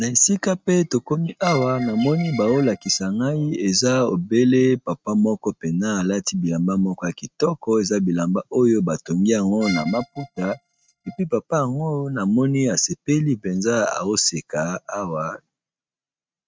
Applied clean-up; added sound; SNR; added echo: neural mask model RNNoise.